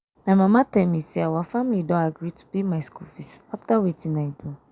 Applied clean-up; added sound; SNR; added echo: none; none; none; none.